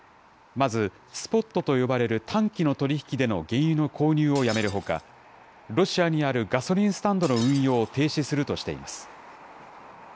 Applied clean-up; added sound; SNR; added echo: none; Shatter; 19 dB; none.